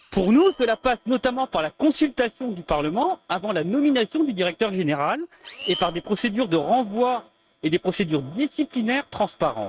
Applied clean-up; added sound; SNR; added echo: neural mask model RNNoise.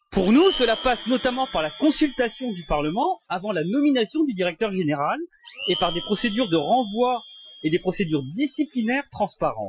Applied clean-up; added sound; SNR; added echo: classical method Wiener filter.